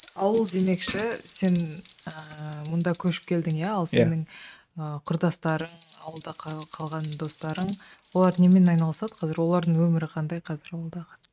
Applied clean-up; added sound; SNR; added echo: neural mask model RNNoise.